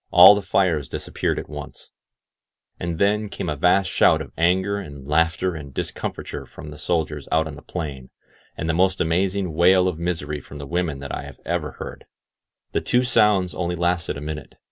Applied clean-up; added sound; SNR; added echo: none; none; none; none.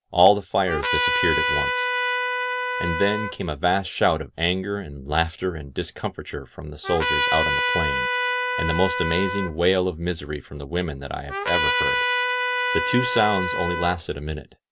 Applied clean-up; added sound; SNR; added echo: none; Trumpet; 0 dB; none.